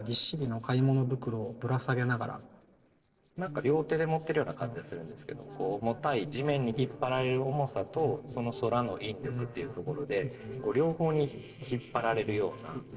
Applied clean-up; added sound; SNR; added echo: neural separator model SepFormer DNS4.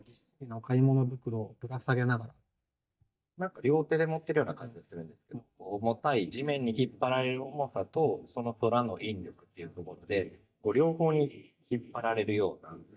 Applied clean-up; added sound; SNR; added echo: neural mask model DeepFilterNet 3.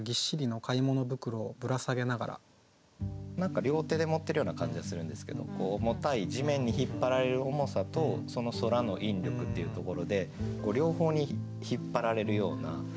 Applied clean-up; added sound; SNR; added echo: none; none; none; none.